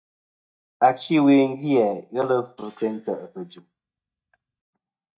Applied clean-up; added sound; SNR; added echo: neural mask model DeepFilterNet 3.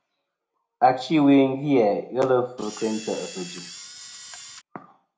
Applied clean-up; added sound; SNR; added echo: none; Camera; 16 dB; reverberation time 0.4 s.